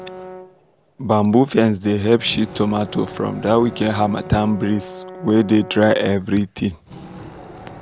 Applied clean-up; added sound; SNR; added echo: none; Brass instrument + Wild animals; 17 dB; none.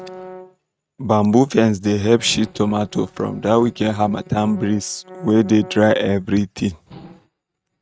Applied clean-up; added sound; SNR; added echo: neural mask model RNNoise.